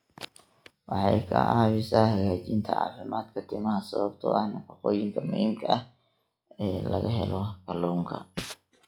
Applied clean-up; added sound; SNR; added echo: classical method log-MMSE.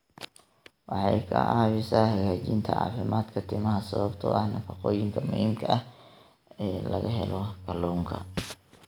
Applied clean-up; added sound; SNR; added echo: none; Bowed string instrument; 16 dB; none.